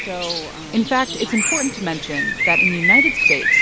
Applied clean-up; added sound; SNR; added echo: none; Bird; -4 dB; none.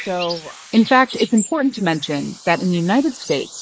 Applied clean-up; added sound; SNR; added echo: neural mask model Resemble Enhance denoiser.